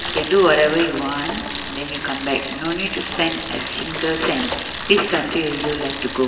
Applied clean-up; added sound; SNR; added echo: none; Bicycle; 7 dB; reverberation time 1.1 s.